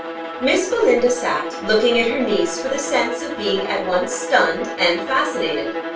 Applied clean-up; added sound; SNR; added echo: none; Bowed string instrument; 7 dB; reverberation time 0.3 s.